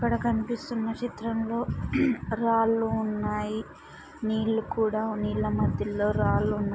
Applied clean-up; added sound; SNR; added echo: none; none; none; none.